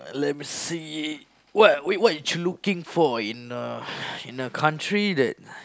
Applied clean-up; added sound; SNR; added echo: none; none; none; none.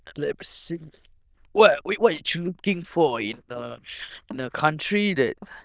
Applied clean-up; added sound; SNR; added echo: neural diffusion model UNIVERSE++.